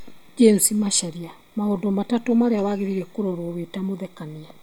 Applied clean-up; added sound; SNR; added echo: none; none; none; none.